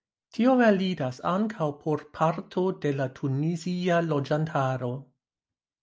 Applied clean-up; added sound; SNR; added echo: none; none; none; none.